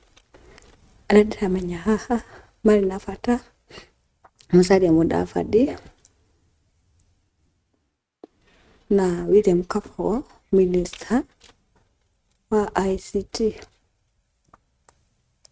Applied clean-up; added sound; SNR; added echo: neural mask model RNNoise.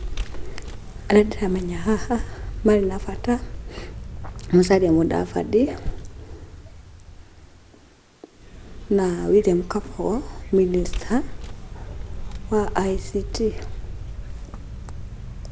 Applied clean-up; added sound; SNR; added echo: none; Vehicle; 7 dB; none.